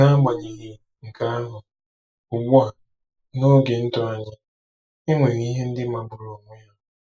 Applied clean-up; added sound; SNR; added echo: neural mask model Resemble Enhance denoiser.